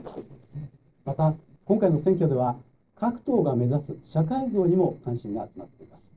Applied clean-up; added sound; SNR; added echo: neural separator model SepFormer DNS4.